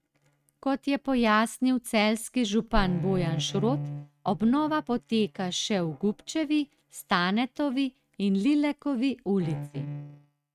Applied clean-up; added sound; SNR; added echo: neural mask model RNNoise.